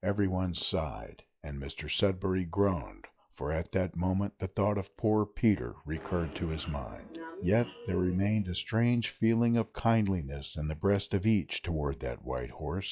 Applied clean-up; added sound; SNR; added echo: classical method log-MMSE.